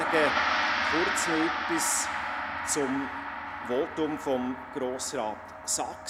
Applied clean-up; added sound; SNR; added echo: none; Gong; 0 dB; none.